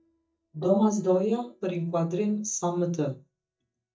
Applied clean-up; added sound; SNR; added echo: neural mask model DeepFilterNet 3.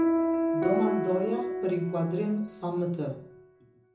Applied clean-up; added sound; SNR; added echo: none; Piano; 0 dB; reverberation time 0.6 s.